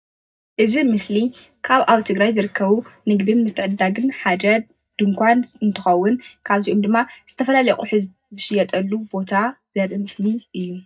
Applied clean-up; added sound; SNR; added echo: neural mask model DeepFilterNet 3.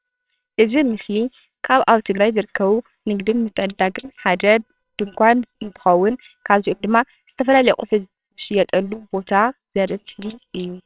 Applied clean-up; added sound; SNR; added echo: neural separator model SepFormer WHAMR!.